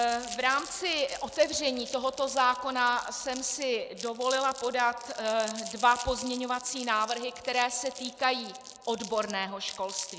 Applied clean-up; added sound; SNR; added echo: none; Crumpling, crinkling; 14 dB; none.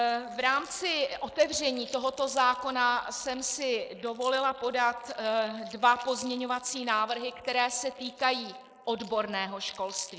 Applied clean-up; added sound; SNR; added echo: neural mask model Resemble Enhance denoiser.